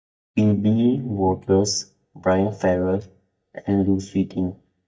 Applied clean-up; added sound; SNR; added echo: neural mask model DeepFilterNet 3.